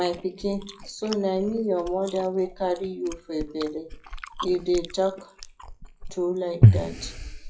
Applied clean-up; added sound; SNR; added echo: classical method WPE with log-MMSE.